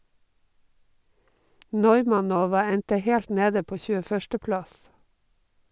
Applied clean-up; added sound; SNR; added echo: none; none; none; none.